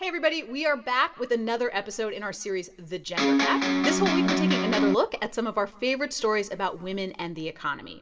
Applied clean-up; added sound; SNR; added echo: none; Electric guitar; -5 dB; reverberation time 0.5 s.